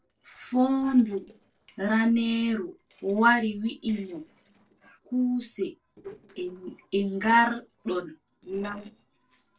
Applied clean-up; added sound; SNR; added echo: neural separator model SepFormer DNS4.